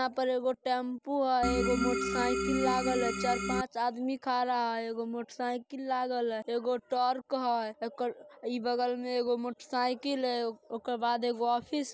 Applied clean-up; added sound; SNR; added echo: none; Organ; 0 dB; none.